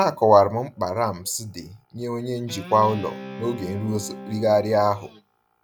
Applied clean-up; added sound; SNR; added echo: none; Guitar; 14 dB; none.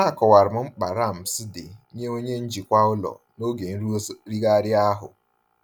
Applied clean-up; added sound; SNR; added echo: none; none; none; none.